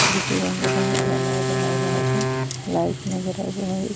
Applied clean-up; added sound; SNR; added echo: none; Hiss + Wind instrument, woodwind instrument; -1 dB; none.